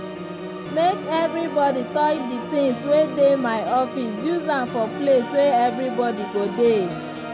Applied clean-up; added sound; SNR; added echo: none; Organ; 9 dB; none.